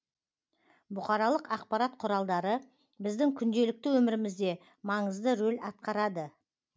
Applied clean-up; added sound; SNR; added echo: none; none; none; none.